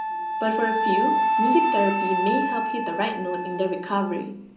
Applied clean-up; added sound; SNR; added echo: none; Wind instrument, woodwind instrument; -1 dB; reverberation time 0.5 s.